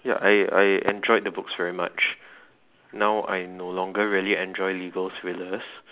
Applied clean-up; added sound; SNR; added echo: none; Fireworks; 15 dB; none.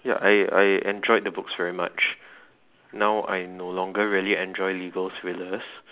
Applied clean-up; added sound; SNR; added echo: none; none; none; none.